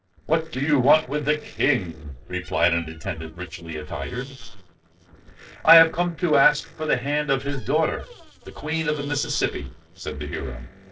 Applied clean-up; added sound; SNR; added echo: neural separator model SepFormer DNS4.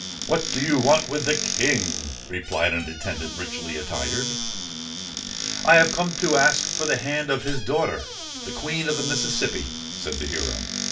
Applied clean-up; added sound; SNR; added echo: none; Squeak / Cupboard open or close; 5 dB; reverberation time 0.2 s.